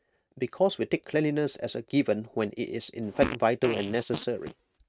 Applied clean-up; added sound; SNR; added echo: neural mask model RNNoise.